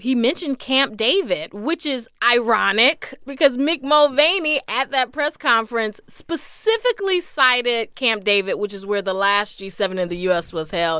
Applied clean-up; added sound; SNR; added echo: none; none; none; none.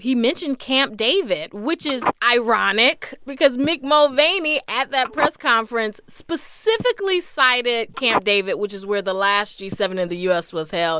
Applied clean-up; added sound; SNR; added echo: neural mask model Resemble Enhance denoiser.